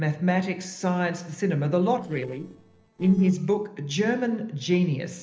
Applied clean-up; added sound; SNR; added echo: neural separator model SepFormer DNS4.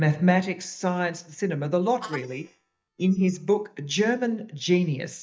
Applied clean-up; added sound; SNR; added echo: neural mask model DeepFilterNet 3.